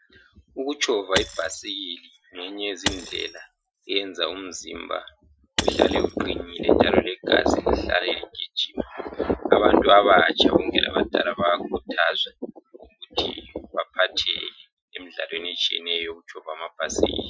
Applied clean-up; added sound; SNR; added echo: classical method Wiener filter.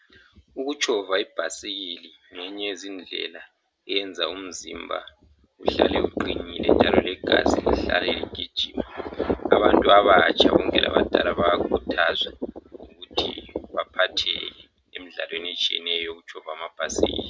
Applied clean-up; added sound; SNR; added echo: none; none; none; none.